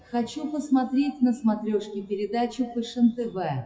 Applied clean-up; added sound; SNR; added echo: classical method WPE with log-MMSE.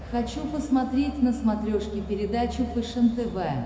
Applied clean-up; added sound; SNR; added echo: none; Alarm / Truck; 12 dB; reverberation time 1.9 s.